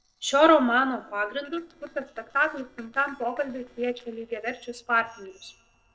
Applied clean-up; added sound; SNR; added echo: neural separator model SepFormer DNS4.